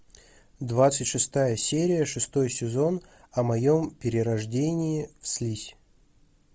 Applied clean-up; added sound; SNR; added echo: none; none; none; none.